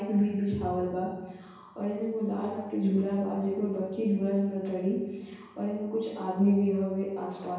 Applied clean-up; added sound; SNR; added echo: none; none; none; reverberation time 1.0 s.